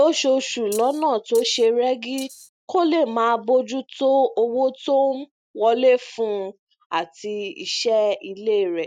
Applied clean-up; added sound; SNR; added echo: neural mask model RNNoise.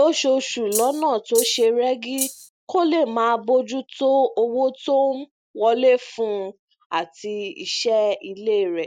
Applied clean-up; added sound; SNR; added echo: neural mask model Resemble Enhance denoiser.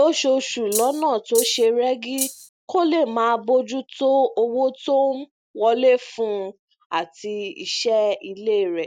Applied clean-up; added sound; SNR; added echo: none; Rattle (instrument); 7 dB; none.